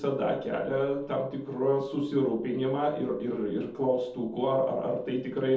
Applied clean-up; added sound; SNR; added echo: none; none; none; reverberation time 0.6 s.